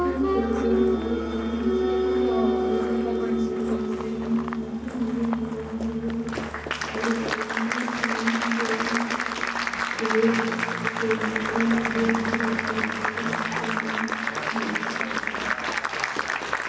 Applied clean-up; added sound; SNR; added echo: none; Applause; -1 dB; reverberation time 2.2 s.